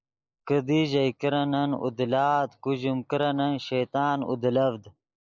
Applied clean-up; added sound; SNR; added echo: neural mask model Resemble Enhance denoiser.